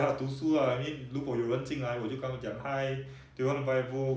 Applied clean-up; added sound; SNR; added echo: none; none; none; none.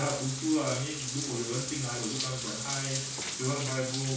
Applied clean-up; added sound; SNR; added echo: none; Bathtub (filling or washing); 3 dB; reverberation time 0.3 s.